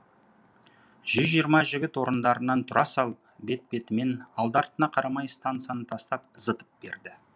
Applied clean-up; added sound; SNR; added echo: none; none; none; none.